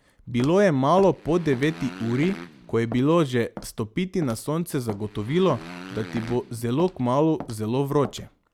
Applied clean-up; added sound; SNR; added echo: none; Motorcycle + Walk, footsteps; 17 dB; none.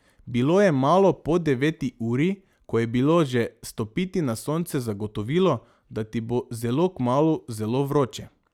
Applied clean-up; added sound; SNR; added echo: none; none; none; none.